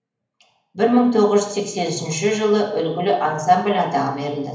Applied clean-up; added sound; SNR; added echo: none; none; none; reverberation time 0.8 s.